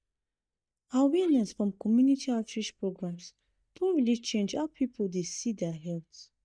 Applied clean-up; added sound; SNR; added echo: neural mask model DeepFilterNet 3.